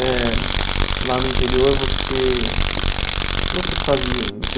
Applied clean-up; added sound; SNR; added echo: none; Tools; -2 dB; none.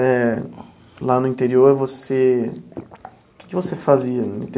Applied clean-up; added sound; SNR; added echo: none; none; none; none.